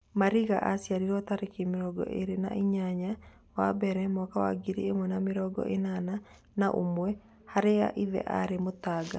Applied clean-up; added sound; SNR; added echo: none; none; none; none.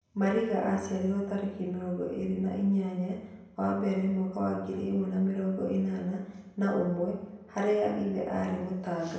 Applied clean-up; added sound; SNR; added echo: none; none; none; reverberation time 0.9 s.